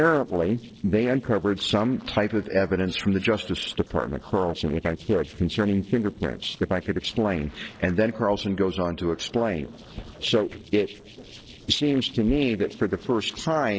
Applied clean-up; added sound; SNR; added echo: neural separator model SepFormer DNS4.